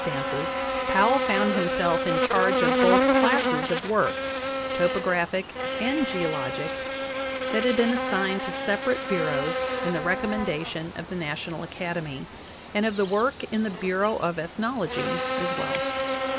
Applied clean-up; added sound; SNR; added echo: none; Buzz; 0 dB; none.